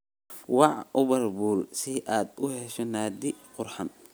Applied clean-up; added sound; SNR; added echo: none; none; none; none.